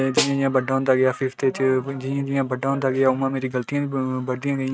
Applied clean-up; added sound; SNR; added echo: neural mask model RNNoise.